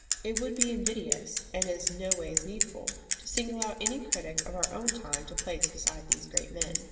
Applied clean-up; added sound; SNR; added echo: none; Bicycle; -3 dB; reverberation time 2.4 s.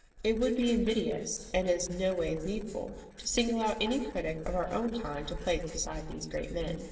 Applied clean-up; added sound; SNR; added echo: neural separator model SepFormer DNS4.